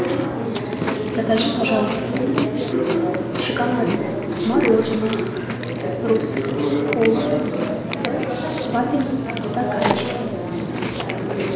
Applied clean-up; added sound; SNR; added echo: none; Chewing, mastication; -2 dB; reverberation time 0.9 s.